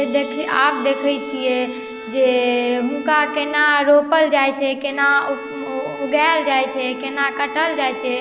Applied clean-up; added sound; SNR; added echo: none; Bowed string instrument; 13 dB; none.